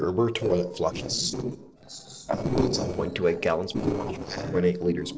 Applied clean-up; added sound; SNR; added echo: neural separator model SepFormer DNS4.